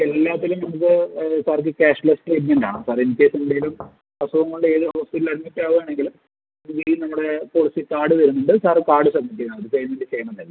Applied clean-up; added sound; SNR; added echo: none; Knock / Wood; 20 dB; none.